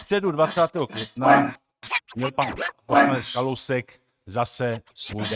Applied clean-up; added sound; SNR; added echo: neural mask model RNNoise.